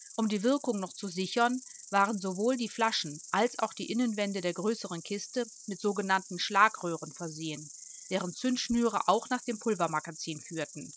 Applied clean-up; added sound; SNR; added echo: neural mask model RNNoise.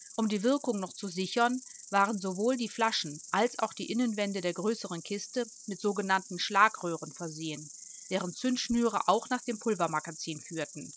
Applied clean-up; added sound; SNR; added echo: none; Insect; 16 dB; none.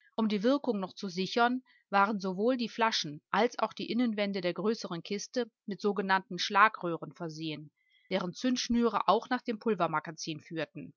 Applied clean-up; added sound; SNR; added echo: none; none; none; none.